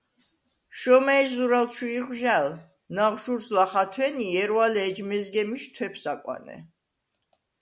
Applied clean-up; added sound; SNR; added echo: none; none; none; none.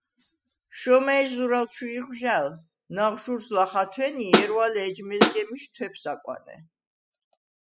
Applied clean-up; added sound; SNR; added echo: classical method spectral subtraction.